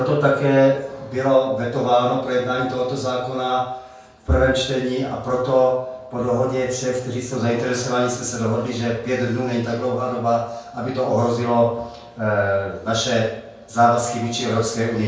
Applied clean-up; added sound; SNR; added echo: none; none; none; reverberation time 0.5 s.